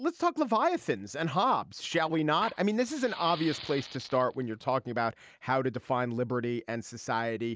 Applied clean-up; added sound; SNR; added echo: none; Fire; 17 dB; none.